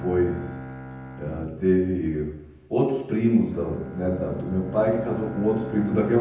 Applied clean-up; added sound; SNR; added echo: none; Bowed string instrument; 12 dB; reverberation time 0.9 s.